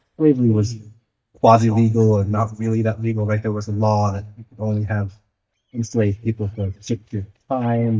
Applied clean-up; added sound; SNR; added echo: neural mask model DeepFilterNet 3.